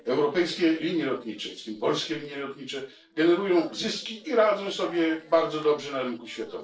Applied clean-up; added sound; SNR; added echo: neural separator model SepFormer DNS4.